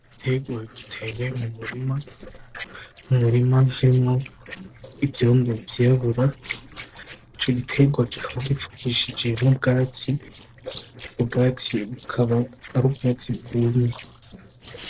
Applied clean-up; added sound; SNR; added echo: neural separator model SepFormer DNS4.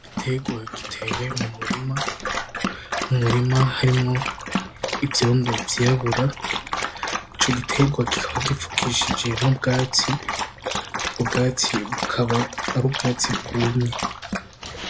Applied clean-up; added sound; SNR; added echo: none; Dog; 4 dB; none.